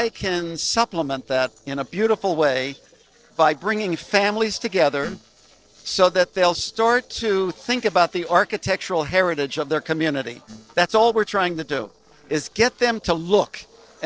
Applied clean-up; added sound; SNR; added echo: neural separator model SepFormer DNS4.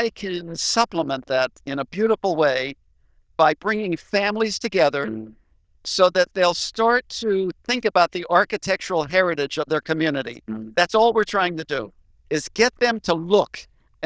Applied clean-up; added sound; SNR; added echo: neural diffusion model UNIVERSE++.